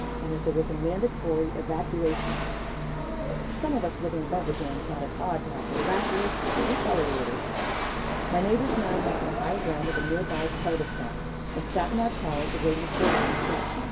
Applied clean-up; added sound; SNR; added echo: none; Rattle / Chatter / Hiss / Engine / Mechanisms; 0 dB; reverberation time 0.1 s.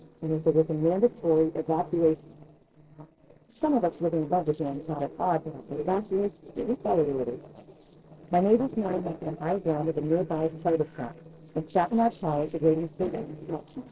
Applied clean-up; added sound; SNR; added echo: neural separator model SepFormer DNS4.